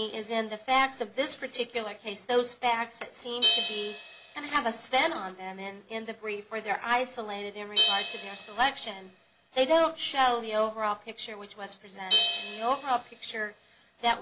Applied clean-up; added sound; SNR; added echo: none; Crash cymbal; 5 dB; none.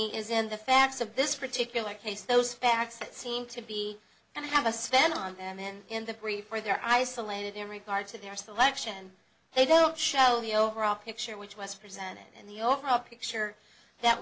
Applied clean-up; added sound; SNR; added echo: none; none; none; none.